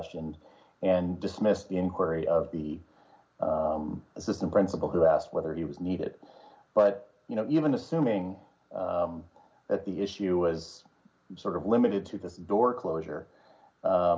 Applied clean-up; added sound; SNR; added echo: none; none; none; none.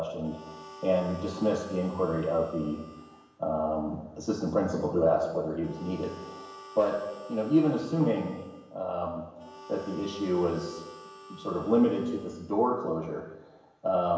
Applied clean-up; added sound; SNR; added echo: none; Harmonica; 18 dB; reverberation time 1.0 s.